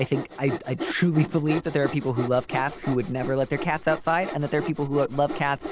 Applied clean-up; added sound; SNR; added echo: none; Sawing; 9 dB; none.